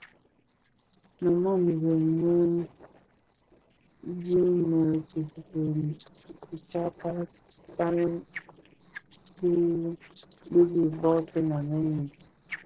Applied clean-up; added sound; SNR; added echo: neural separator model SepFormer DNS4.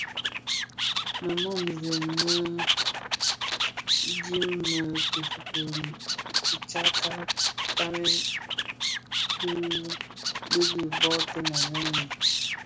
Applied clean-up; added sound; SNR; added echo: none; Animal; -5 dB; none.